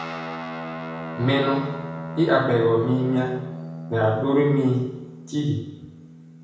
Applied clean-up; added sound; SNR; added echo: none; Guitar; 10 dB; reverberation time 0.9 s.